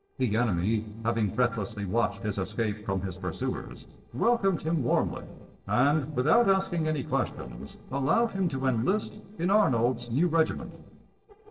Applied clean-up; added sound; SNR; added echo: neural separator model SepFormer DNS4.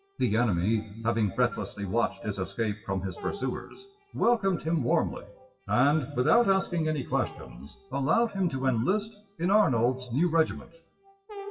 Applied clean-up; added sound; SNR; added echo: classical method WPE with log-MMSE.